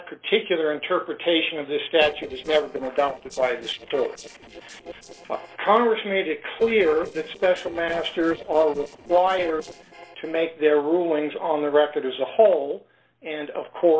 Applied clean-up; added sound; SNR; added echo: neural separator model SepFormer DNS4.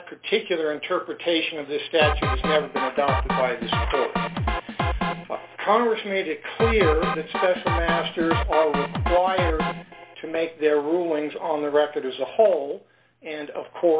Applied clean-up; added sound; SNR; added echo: none; Drum kit; 2 dB; none.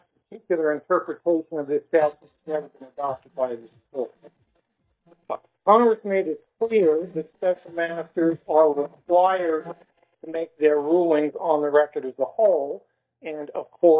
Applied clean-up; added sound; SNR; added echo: neural mask model DeepFilterNet 3.